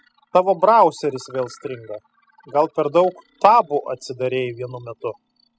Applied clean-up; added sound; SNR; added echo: classical method spectral subtraction.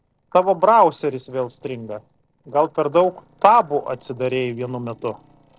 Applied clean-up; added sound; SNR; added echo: neural separator model SepFormer DNS4.